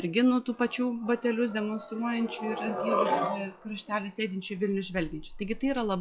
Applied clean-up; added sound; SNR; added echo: classical method log-MMSE.